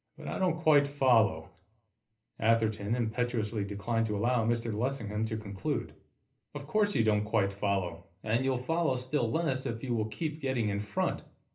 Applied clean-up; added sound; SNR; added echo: none; none; none; reverberation time 0.3 s.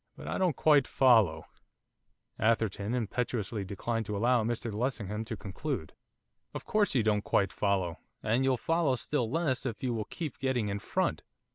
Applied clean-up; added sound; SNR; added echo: none; none; none; none.